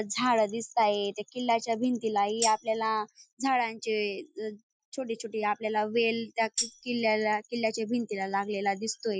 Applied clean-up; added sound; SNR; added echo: classical method Wiener filter.